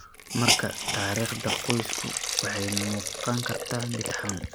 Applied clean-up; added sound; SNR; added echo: none; Hiss; 0 dB; none.